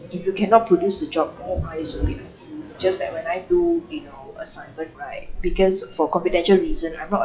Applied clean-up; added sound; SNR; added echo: classical method WPE with log-MMSE.